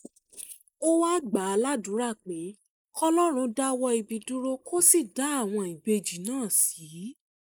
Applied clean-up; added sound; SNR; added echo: neural mask model Resemble Enhance denoiser.